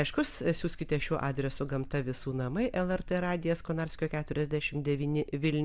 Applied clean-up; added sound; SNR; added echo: none; none; none; none.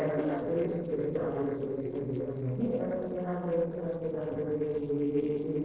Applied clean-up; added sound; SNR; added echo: neural separator model SepFormer DNS4.